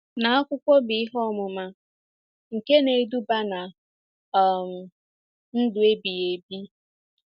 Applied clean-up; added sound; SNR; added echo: none; none; none; none.